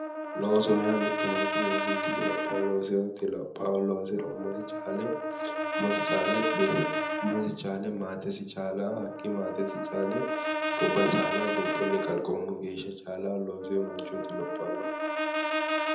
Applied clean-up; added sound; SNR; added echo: none; Brass instrument; 1 dB; reverberation time 0.8 s.